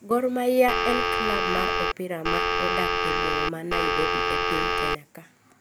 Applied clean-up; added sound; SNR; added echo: none; Telephone; -4 dB; none.